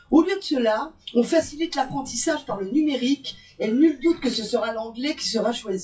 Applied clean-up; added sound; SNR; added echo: classical method WPE with log-MMSE.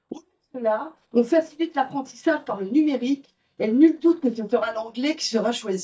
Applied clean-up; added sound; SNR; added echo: neural mask model DeepFilterNet 3.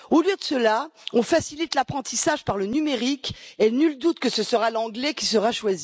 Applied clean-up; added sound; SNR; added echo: none; none; none; none.